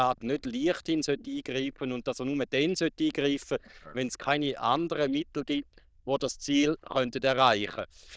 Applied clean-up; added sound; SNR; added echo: neural diffusion model UNIVERSE++.